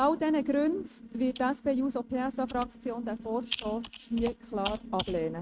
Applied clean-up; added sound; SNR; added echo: neural mask model RNNoise.